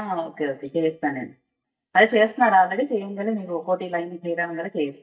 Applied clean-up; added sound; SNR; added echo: neural mask model DeepFilterNet 3.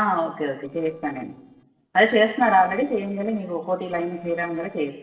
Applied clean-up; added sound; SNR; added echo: neural separator model SepFormer DNS4.